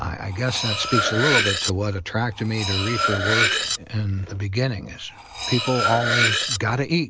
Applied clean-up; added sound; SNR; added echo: none; Cutlery, silverware; 0 dB; none.